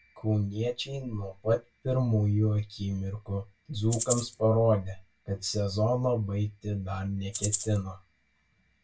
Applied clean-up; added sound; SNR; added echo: none; Rattle (instrument); 5 dB; reverberation time 0.1 s.